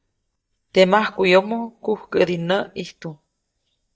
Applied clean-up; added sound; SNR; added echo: neural mask model DeepFilterNet 3.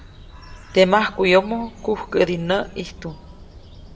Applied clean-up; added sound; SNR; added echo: none; Bird; 19 dB; reverberation time 2.1 s.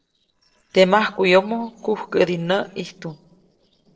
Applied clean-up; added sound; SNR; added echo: neural separator model SepFormer DNS4.